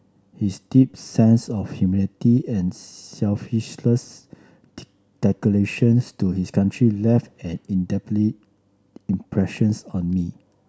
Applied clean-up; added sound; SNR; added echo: none; none; none; none.